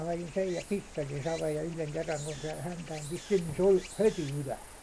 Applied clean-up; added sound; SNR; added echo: none; Stream; 10 dB; none.